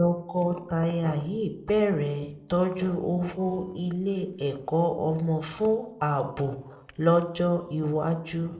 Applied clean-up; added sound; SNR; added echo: neural separator model SepFormer DNS4.